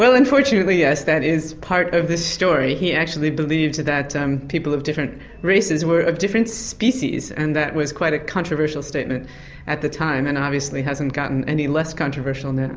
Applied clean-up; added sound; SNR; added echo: none; none; none; none.